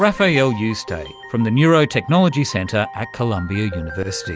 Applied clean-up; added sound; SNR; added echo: none; none; none; none.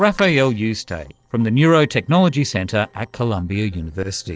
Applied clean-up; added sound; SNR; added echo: neural separator model SepFormer DNS4.